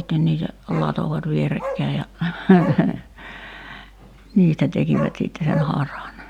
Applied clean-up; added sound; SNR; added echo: none; Bark; 15 dB; none.